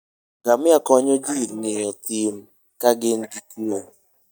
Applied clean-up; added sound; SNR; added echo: neural mask model DeepFilterNet 3.